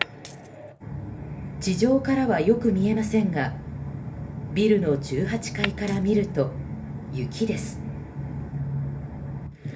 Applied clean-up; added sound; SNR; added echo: none; Glass; 10 dB; reverberation time 0.3 s.